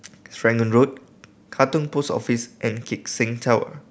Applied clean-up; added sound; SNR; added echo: none; none; none; none.